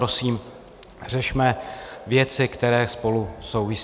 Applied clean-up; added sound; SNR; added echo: none; none; none; none.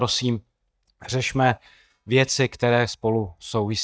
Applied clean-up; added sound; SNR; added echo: neural mask model DeepFilterNet 3.